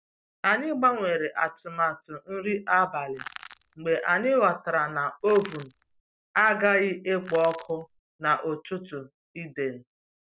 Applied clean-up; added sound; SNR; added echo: none; Crushing; 17 dB; none.